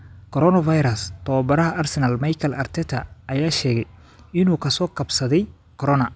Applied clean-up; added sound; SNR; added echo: none; none; none; none.